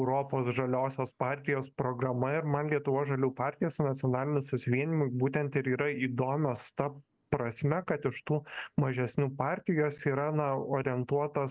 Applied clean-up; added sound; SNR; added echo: none; none; none; none.